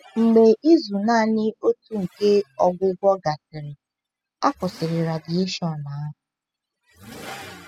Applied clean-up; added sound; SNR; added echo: classical method spectral subtraction.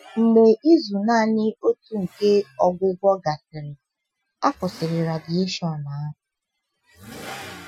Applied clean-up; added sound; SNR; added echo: classical method Wiener filter.